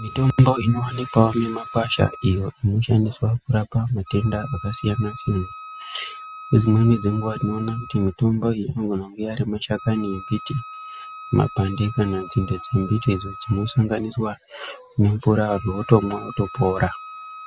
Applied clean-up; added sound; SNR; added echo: none; Wind instrument, woodwind instrument; 17 dB; none.